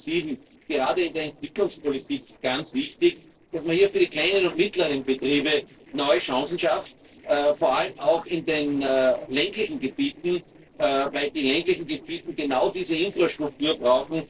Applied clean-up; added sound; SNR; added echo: neural separator model SepFormer DNS4.